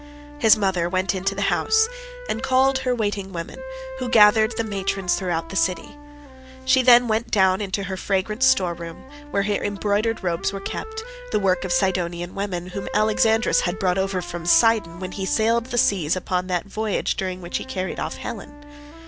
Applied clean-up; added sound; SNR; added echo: none; Wind instrument, woodwind instrument; 15 dB; none.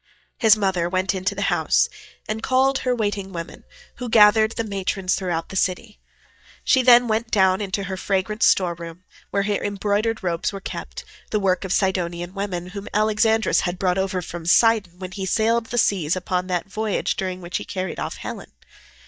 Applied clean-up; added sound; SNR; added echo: neural mask model DeepFilterNet 3.